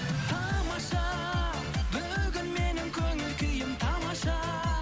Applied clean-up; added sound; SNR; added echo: none; Water; 17 dB; none.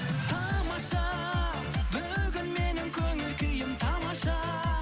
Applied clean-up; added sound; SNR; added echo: none; none; none; none.